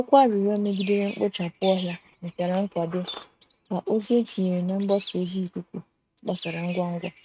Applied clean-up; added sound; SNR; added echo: neural mask model RNNoise.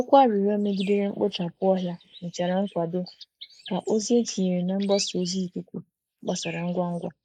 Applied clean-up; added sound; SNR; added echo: neural mask model Resemble Enhance denoiser.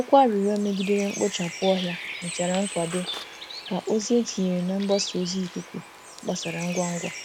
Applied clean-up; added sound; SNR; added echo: none; Bird; 12 dB; none.